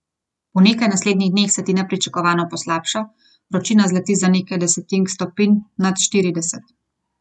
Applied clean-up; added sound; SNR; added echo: none; none; none; none.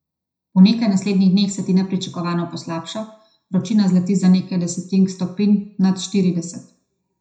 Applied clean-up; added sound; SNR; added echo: none; none; none; reverberation time 0.5 s.